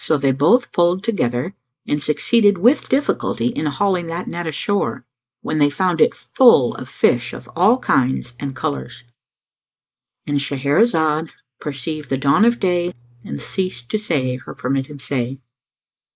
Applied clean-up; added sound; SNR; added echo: neural mask model Resemble Enhance denoiser.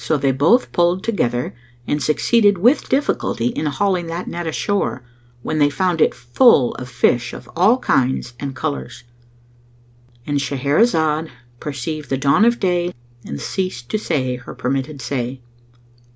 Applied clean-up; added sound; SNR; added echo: none; none; none; none.